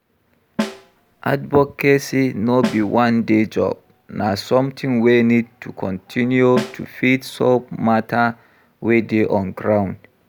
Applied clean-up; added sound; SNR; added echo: none; Snare drum; 12 dB; none.